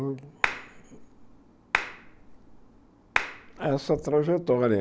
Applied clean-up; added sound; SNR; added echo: none; Clapping; 5 dB; none.